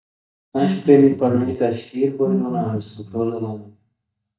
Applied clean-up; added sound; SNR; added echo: neural mask model DeepFilterNet 3.